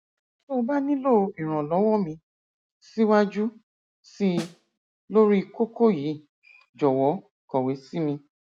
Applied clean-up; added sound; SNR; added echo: none; Snare drum; 11 dB; none.